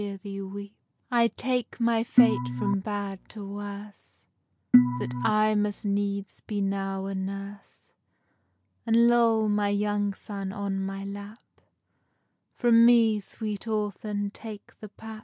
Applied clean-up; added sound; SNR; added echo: none; Organ; -3 dB; none.